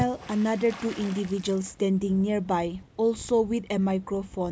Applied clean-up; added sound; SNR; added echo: none; Water / Splash, splatter; 17 dB; none.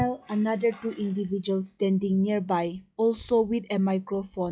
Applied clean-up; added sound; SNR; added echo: classical method log-MMSE.